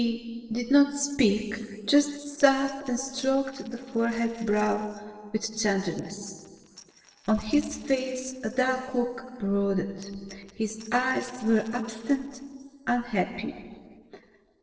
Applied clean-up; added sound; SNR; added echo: neural separator model SepFormer DNS4.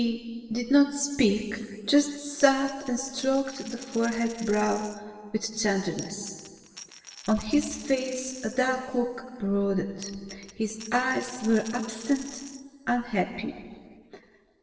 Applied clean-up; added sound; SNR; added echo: none; Coin (dropping); 17 dB; reverberation time 1.9 s.